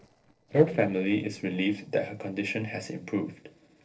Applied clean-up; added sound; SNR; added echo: neural separator model SepFormer DNS4.